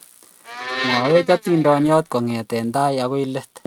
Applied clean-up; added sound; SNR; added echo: neural mask model RNNoise.